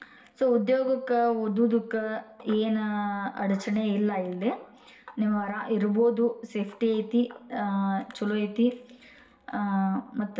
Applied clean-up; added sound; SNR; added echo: none; none; none; reverberation time 0.6 s.